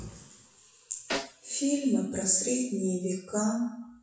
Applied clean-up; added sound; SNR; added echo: classical method WPE with log-MMSE.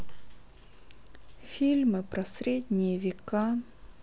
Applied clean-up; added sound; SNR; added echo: none; none; none; none.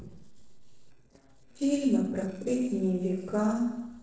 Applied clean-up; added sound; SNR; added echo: neural separator model SepFormer DNS4.